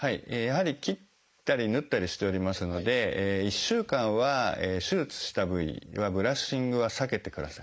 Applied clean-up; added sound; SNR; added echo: neural mask model Resemble Enhance denoiser.